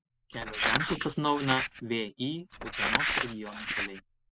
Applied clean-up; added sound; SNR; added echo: neural mask model Resemble Enhance denoiser.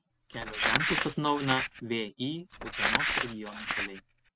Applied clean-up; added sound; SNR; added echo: none; Crumpling, crinkling; -2 dB; none.